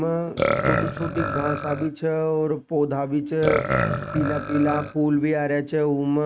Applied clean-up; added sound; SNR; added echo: neural mask model RNNoise.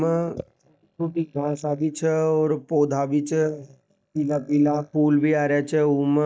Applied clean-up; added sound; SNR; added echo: neural mask model DeepFilterNet 3.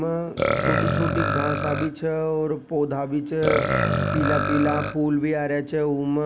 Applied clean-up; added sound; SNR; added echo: none; Burping, eructation; 1 dB; none.